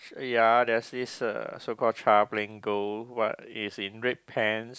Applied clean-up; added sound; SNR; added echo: none; none; none; none.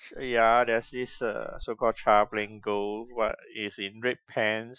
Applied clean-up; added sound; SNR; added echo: classical method Wiener filter.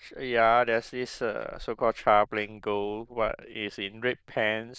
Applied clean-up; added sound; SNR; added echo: neural diffusion model UNIVERSE++.